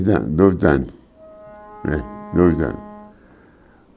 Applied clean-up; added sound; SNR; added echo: none; Wind instrument, woodwind instrument; 20 dB; none.